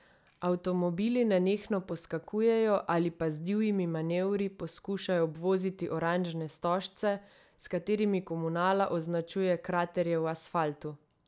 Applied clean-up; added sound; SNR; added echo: none; none; none; none.